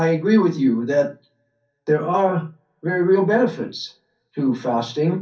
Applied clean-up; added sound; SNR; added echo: none; none; none; reverberation time 0.3 s.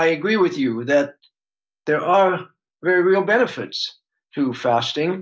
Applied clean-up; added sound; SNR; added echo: none; none; none; none.